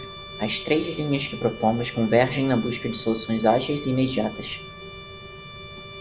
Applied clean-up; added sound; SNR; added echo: none; Rain + Trumpet; 13 dB; none.